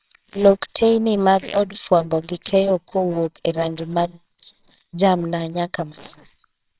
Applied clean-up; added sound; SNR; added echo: neural separator model SepFormer WHAMR!.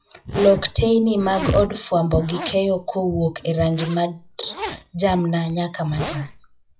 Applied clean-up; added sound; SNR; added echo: classical method WPE with log-MMSE.